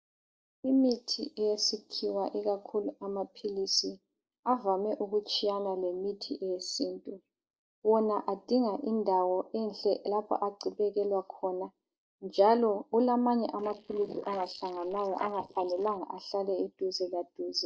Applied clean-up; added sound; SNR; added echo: neural mask model Resemble Enhance denoiser.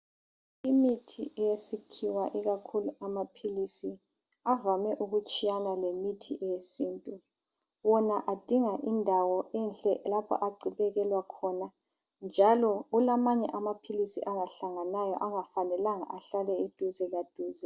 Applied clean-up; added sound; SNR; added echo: none; none; none; none.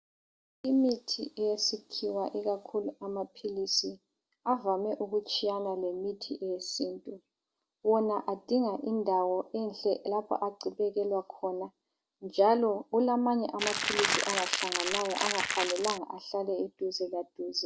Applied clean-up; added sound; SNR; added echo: none; Crackle; 0 dB; none.